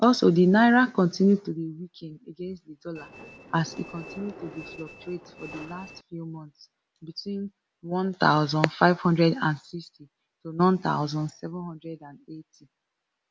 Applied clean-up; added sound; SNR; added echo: none; Train; 18 dB; none.